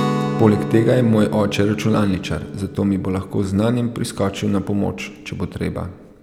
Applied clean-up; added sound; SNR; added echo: none; Guitar; 9 dB; none.